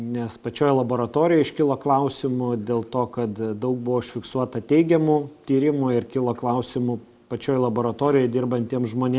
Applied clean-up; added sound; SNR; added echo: none; none; none; none.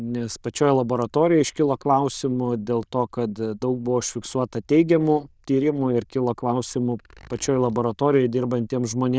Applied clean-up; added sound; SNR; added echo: neural diffusion model UNIVERSE++.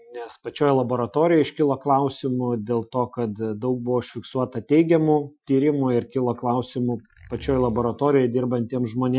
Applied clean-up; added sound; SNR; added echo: classical method Wiener filter.